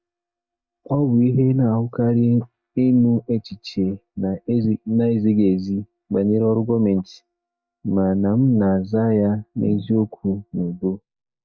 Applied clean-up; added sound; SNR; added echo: neural mask model DeepFilterNet 3.